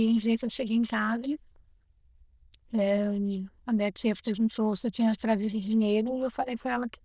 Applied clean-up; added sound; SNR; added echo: neural diffusion model UNIVERSE++.